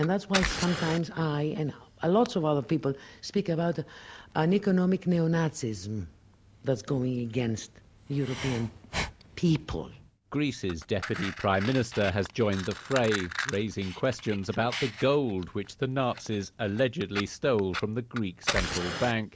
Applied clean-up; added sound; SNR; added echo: none; Fire; 11 dB; none.